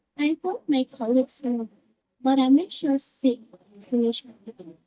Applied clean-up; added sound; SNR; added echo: neural mask model DeepFilterNet 3.